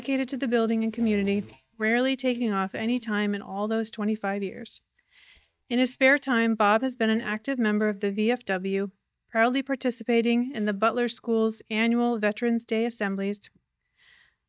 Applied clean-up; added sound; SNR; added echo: neural mask model DeepFilterNet 3.